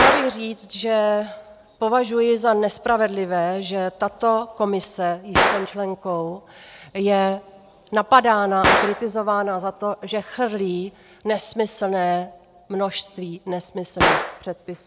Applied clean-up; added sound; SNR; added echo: none; Gunshot, gunfire; 5 dB; none.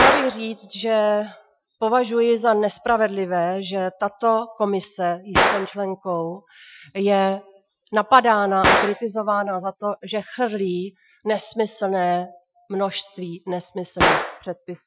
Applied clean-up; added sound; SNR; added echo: classical method Wiener filter.